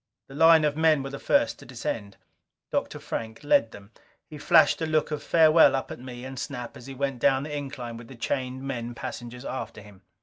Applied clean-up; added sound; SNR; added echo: none; none; none; none.